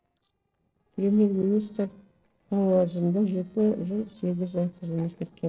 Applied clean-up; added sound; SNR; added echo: neural separator model SepFormer DNS4.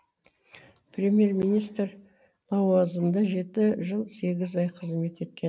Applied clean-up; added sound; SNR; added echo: none; none; none; none.